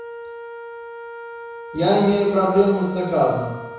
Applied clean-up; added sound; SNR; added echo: none; Wind instrument, woodwind instrument; 13 dB; reverberation time 1.1 s.